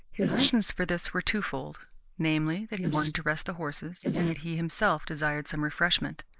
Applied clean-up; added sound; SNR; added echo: neural mask model Resemble Enhance denoiser.